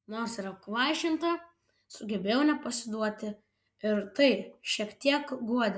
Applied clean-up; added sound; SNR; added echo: none; none; none; none.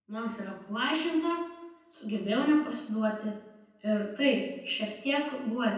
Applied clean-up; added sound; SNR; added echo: none; none; none; reverberation time 0.9 s.